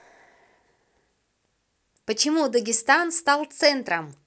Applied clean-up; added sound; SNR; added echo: none; none; none; none.